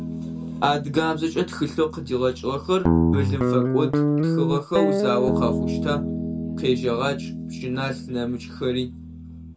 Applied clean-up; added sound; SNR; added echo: none; Guitar; 0 dB; reverberation time 0.2 s.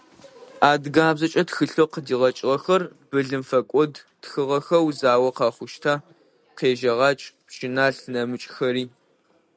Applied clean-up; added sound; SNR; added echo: none; none; none; none.